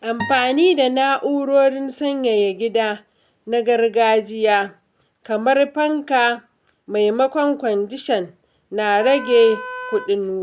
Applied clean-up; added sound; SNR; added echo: none; Acoustic guitar + Wind instrument, woodwind instrument; 14 dB; none.